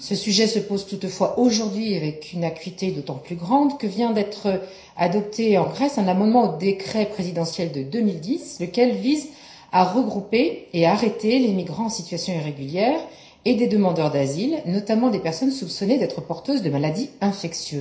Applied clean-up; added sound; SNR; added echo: none; none; none; reverberation time 0.5 s.